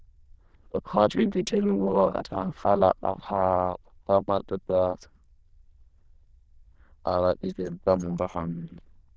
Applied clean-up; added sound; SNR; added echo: neural diffusion model UNIVERSE++.